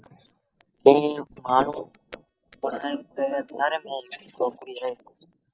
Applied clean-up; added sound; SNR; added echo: neural mask model DeepFilterNet 3.